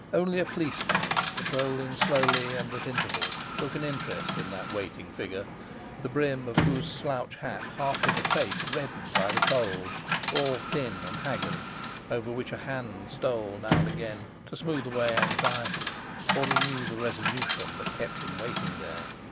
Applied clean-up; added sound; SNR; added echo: none; Coin (dropping) / Chatter; -2 dB; none.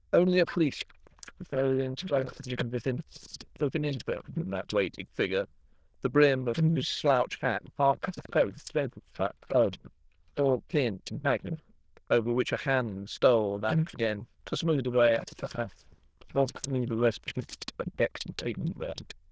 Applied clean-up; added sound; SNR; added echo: neural diffusion model UNIVERSE++.